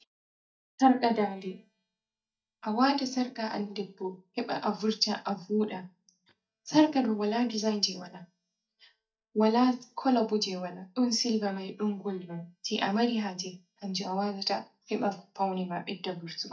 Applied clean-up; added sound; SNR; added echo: neural mask model DeepFilterNet 3.